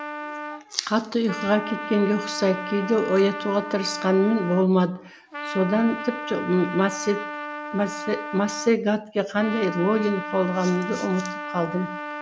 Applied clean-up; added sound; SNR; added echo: none; Trumpet; 9 dB; none.